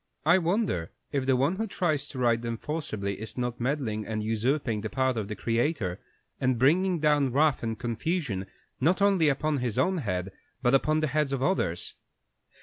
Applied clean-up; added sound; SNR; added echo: none; none; none; none.